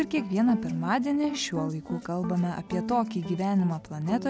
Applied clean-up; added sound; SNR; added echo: none; none; none; none.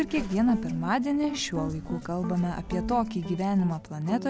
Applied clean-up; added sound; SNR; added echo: none; Zipper (clothing); 16 dB; none.